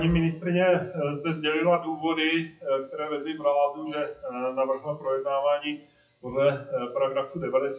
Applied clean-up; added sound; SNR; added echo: classical method WPE with log-MMSE.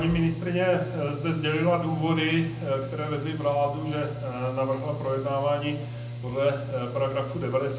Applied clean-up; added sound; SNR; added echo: none; Mechanical fan; 8 dB; reverberation time 0.6 s.